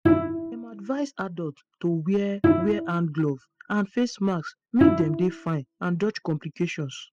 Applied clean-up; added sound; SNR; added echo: classical method spectral subtraction.